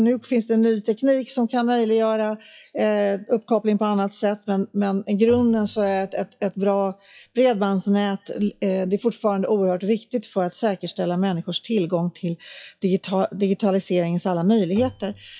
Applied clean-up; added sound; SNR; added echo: classical method WPE with log-MMSE.